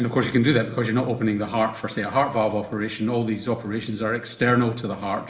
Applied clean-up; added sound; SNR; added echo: none; none; none; reverberation time 0.9 s.